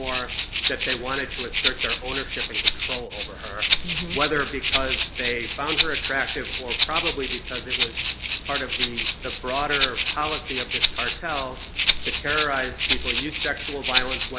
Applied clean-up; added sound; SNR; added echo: none; Rattle (instrument); -3 dB; none.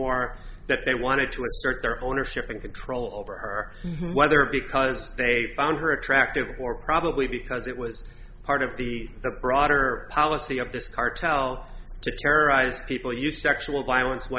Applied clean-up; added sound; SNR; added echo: none; none; none; none.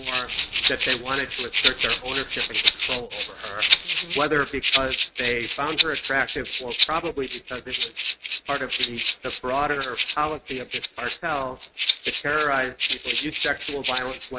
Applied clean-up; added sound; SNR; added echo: neural mask model RNNoise.